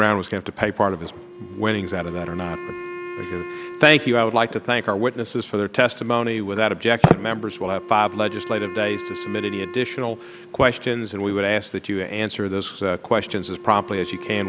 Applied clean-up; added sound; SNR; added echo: none; Wind instrument, woodwind instrument; 15 dB; none.